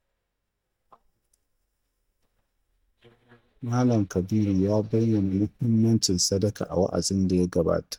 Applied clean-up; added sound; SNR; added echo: neural mask model DeepFilterNet 3.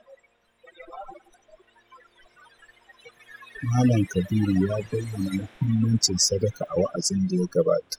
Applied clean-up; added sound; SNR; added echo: classical method spectral subtraction.